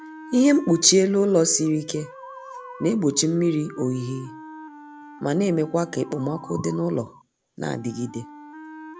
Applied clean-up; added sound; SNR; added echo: none; Musical instrument + Wind instrument, woodwind instrument; 17 dB; none.